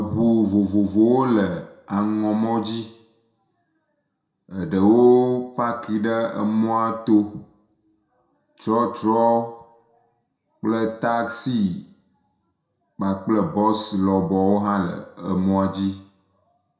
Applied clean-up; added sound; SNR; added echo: none; none; none; reverberation time 0.6 s.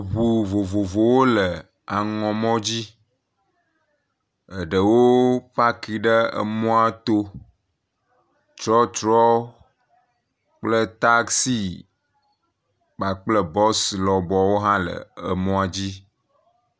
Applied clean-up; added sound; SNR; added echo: none; none; none; none.